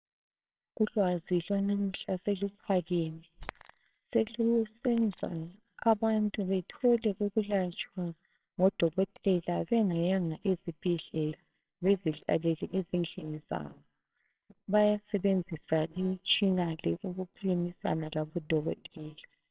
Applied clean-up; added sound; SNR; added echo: neural separator model SepFormer WHAMR!.